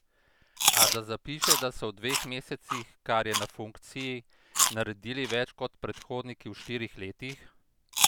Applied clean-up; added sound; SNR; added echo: none; Chewing, mastication; -3 dB; none.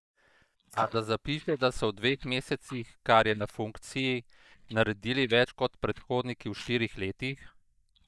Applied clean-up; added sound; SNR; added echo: neural mask model DeepFilterNet 3.